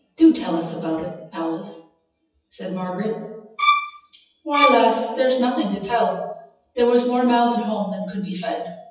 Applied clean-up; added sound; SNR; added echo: classical method WPE with log-MMSE.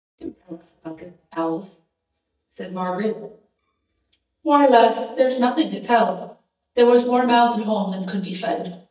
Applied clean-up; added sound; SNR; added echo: neural mask model DeepFilterNet 3.